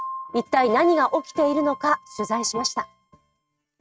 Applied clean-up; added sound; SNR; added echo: neural mask model RNNoise.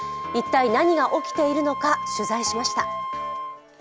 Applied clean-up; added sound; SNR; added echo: none; Wind instrument, woodwind instrument; 6 dB; none.